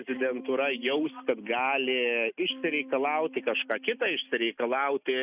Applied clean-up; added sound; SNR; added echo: neural mask model RNNoise.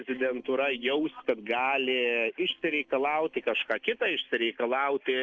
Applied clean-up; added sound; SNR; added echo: neural separator model SepFormer DNS4.